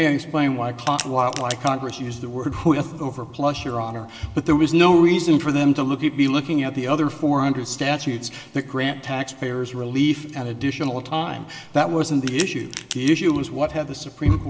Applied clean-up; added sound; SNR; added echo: none; Crack; 13 dB; reverberation time 1.8 s.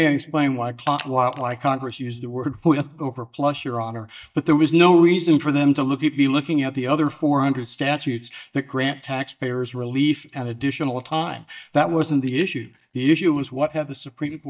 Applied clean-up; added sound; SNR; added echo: neural mask model DeepFilterNet 3.